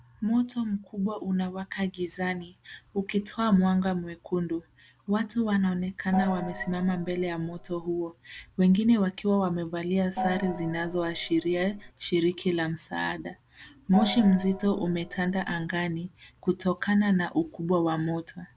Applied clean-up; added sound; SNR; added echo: none; Gong; 10 dB; none.